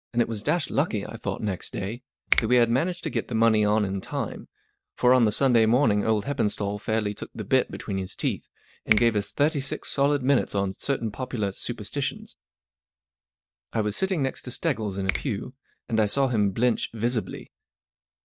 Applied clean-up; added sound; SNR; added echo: neural mask model DeepFilterNet 3.